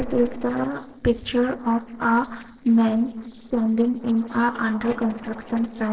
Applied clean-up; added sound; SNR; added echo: neural separator model SepFormer DNS4.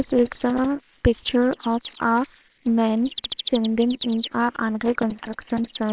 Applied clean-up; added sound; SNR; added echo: neural separator model SepFormer WHAMR!.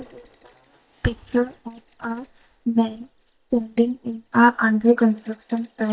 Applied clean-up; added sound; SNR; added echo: neural mask model DeepFilterNet 3.